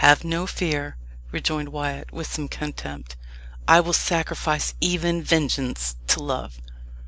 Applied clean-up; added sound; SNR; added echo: none; none; none; none.